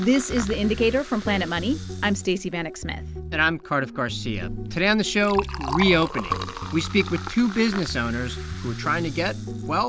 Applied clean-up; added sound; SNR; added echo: none; Liquid; 12 dB; none.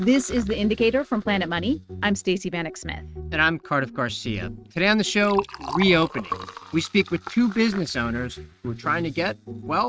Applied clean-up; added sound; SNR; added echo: neural mask model RNNoise.